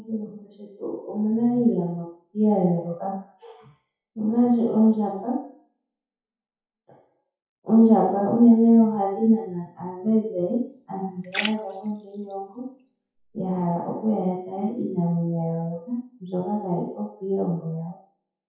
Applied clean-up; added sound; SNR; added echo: classical method WPE with log-MMSE.